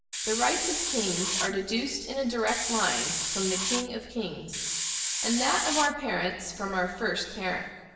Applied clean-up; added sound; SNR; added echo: none; Hiss; 0 dB; reverberation time 1.2 s.